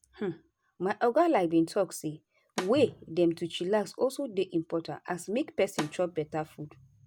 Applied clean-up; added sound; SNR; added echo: none; Snare drum; 13 dB; none.